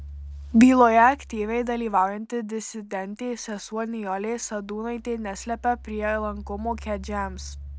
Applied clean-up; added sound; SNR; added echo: none; Engine; 17 dB; none.